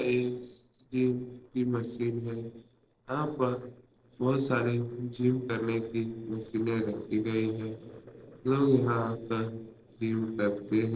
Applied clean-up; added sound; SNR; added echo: neural separator model SepFormer DNS4.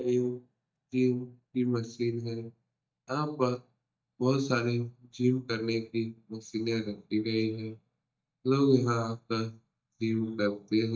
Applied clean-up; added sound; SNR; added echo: neural mask model DeepFilterNet 3.